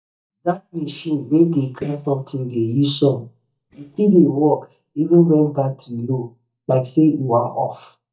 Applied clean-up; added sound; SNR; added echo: neural mask model DeepFilterNet 3.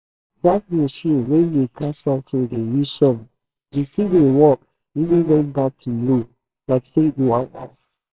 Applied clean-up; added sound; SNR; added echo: neural separator model SepFormer WHAMR!.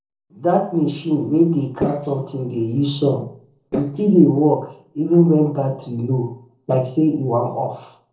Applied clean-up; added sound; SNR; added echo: neural separator model SepFormer DNS4.